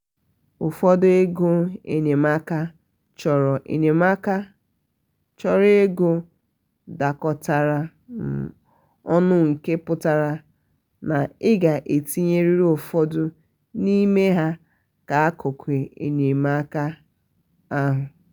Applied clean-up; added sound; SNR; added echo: none; none; none; none.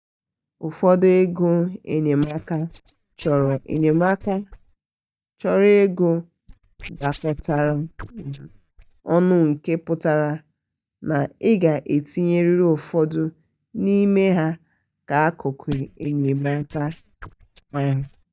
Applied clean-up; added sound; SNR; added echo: neural mask model DeepFilterNet 3.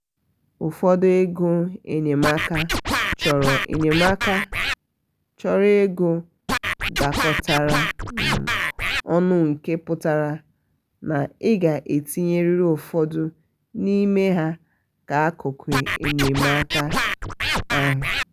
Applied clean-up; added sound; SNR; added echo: none; Scratching (performance technique); 1 dB; none.